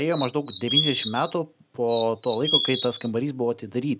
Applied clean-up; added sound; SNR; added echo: none; Chirp, tweet; -4 dB; none.